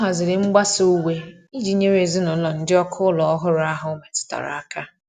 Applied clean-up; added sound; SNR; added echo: none; none; none; none.